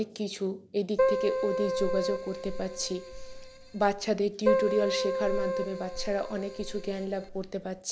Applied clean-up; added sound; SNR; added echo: none; Keyboard (musical); 0 dB; none.